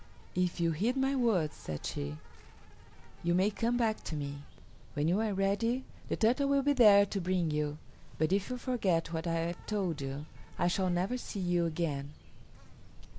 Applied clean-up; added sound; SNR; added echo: none; Insect; 16 dB; none.